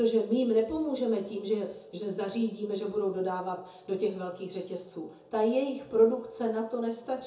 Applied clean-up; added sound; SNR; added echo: none; none; none; reverberation time 0.6 s.